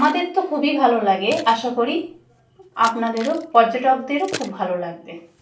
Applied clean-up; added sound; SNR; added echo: none; Keys jangling; 19 dB; reverberation time 0.3 s.